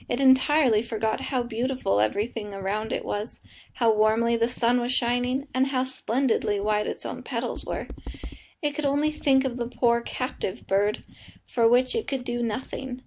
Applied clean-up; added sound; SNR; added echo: none; Computer keyboard; 19 dB; none.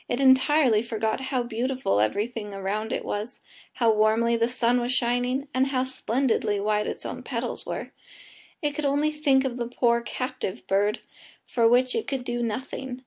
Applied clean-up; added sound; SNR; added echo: none; none; none; none.